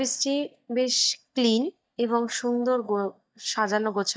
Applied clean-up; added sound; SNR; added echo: neural mask model DeepFilterNet 3.